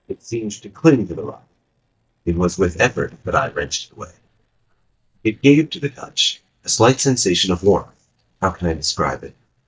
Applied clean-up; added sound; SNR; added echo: neural mask model DeepFilterNet 3.